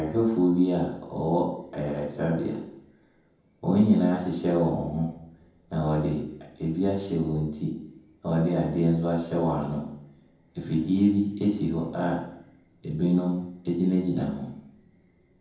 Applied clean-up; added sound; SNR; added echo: none; none; none; reverberation time 0.9 s.